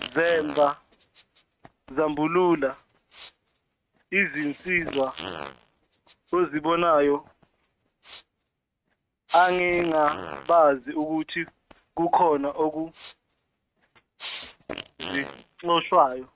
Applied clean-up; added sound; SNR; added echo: neural mask model RNNoise.